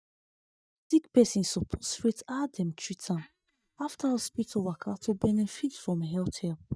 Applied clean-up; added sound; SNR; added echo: neural mask model DeepFilterNet 3.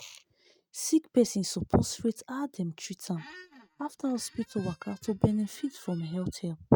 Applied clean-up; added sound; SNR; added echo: neural mask model RNNoise.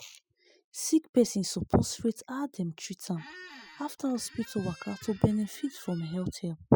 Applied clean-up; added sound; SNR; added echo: classical method spectral subtraction.